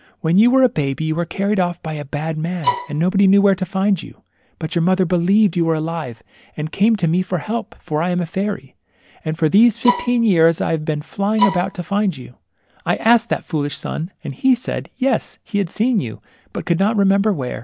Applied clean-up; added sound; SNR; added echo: none; Bowed string instrument; 4 dB; none.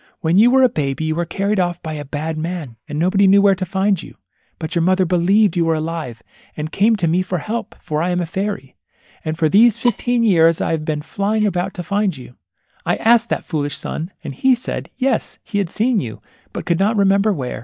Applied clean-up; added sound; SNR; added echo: neural mask model DeepFilterNet 3.